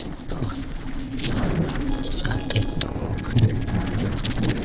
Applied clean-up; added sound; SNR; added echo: neural separator model SepFormer DNS4.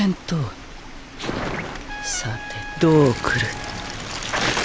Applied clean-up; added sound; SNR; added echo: none; Trumpet; 15 dB; none.